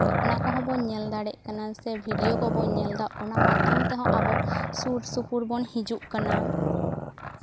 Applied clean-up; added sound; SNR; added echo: none; Growling; -4 dB; none.